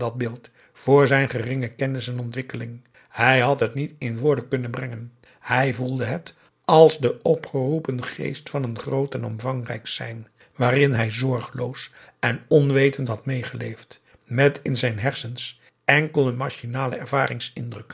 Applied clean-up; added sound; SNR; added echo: none; none; none; none.